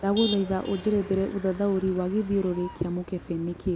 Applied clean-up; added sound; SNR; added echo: none; Motor vehicle (road); 13 dB; none.